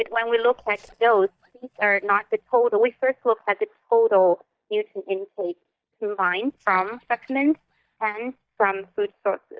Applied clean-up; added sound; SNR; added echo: neural mask model DeepFilterNet 3.